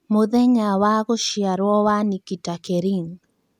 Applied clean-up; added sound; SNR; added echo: none; none; none; none.